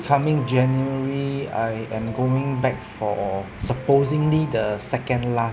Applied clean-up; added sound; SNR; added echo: none; Ringtone; 19 dB; none.